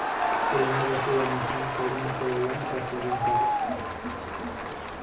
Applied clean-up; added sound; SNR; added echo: none; Crowd; -3 dB; reverberation time 0.4 s.